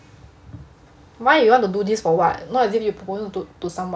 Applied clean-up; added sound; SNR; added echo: none; none; none; none.